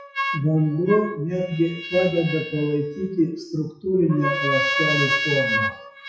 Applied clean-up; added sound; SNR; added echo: classical method WPE with log-MMSE.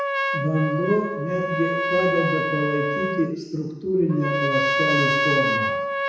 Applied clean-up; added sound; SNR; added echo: none; Trumpet; 0 dB; reverberation time 1.0 s.